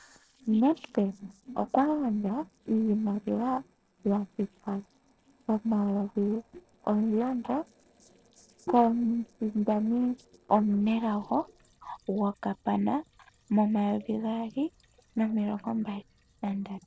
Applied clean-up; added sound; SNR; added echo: neural separator model SepFormer DNS4.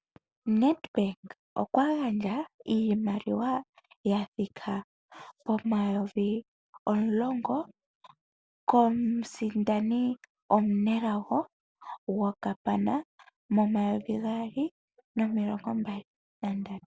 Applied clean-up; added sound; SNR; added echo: none; none; none; none.